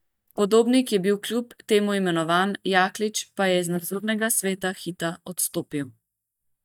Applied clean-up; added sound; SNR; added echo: neural mask model DeepFilterNet 3.